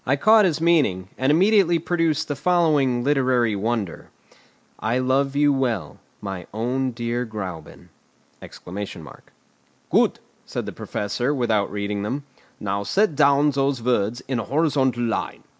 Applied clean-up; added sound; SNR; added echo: none; none; none; none.